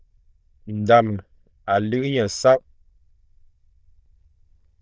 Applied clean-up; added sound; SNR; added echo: neural diffusion model UNIVERSE++.